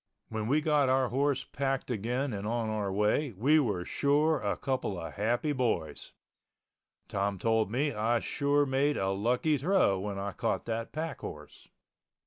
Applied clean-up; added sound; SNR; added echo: none; none; none; none.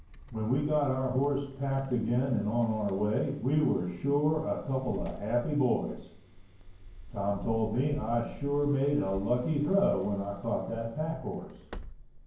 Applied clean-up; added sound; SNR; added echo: none; Sliding door; 15 dB; reverberation time 0.9 s.